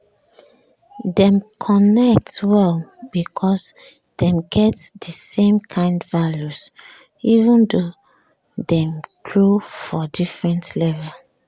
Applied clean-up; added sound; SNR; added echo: none; none; none; none.